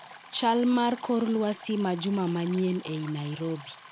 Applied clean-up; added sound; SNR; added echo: none; Stream; 19 dB; none.